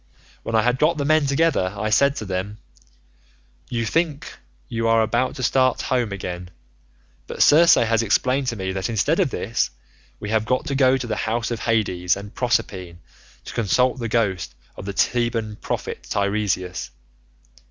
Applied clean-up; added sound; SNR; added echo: none; none; none; none.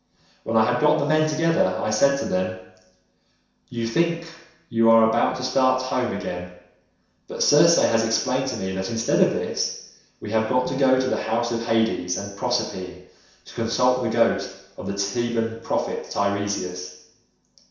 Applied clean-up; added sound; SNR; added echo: none; none; none; reverberation time 0.7 s.